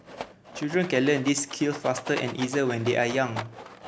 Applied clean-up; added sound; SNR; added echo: none; Rattle; 12 dB; none.